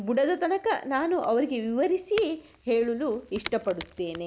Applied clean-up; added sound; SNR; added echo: none; Crack / Crackle; 17 dB; none.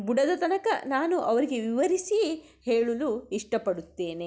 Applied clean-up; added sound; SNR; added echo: none; none; none; none.